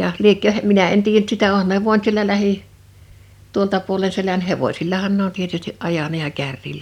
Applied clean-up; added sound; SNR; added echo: none; none; none; none.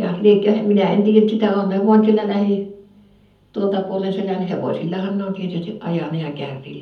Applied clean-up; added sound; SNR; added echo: none; none; none; reverberation time 0.7 s.